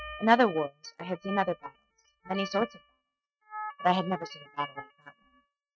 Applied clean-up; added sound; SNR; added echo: neural mask model RNNoise.